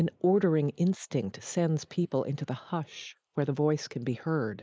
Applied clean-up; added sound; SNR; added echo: neural mask model Resemble Enhance denoiser.